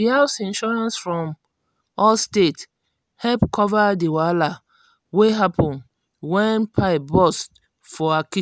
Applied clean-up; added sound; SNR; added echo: none; none; none; none.